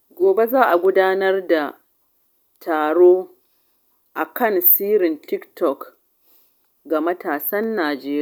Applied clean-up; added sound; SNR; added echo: none; none; none; none.